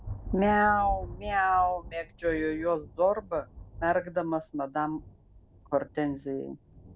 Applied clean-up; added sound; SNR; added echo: none; Thunder; 14 dB; none.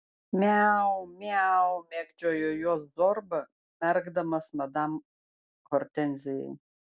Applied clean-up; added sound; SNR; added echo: none; none; none; none.